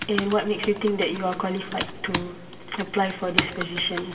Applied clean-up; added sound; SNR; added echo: none; Computer keyboard; 6 dB; reverberation time 2.8 s.